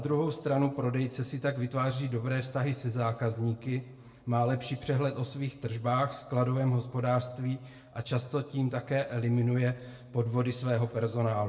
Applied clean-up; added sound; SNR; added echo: none; none; none; reverberation time 0.5 s.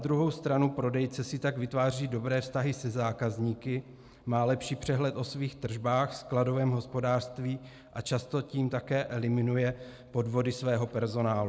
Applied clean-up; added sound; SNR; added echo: none; none; none; none.